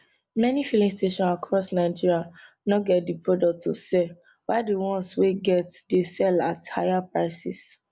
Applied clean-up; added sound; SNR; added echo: none; none; none; none.